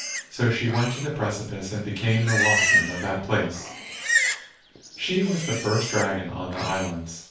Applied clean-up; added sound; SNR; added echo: none; Livestock, farm animals, working animals; 2 dB; reverberation time 0.3 s.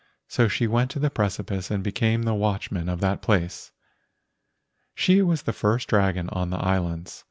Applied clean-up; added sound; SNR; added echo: none; none; none; none.